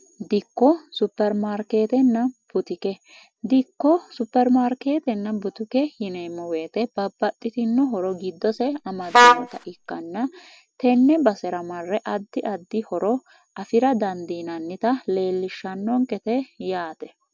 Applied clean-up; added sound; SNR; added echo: none; Vehicle horn, car horn, honking; -4 dB; none.